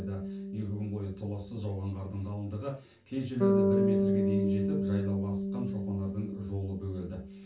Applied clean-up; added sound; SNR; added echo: none; Bass guitar; -4 dB; reverberation time 0.2 s.